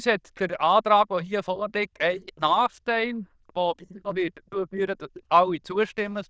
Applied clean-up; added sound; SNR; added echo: neural diffusion model UNIVERSE++.